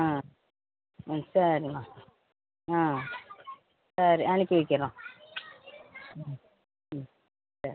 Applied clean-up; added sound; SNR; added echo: none; none; none; none.